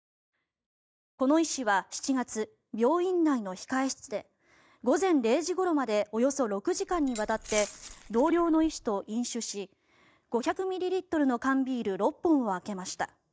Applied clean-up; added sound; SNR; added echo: neural mask model DeepFilterNet 3.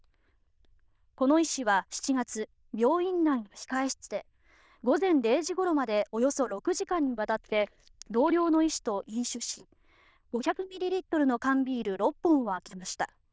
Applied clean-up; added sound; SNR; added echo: neural diffusion model UNIVERSE++.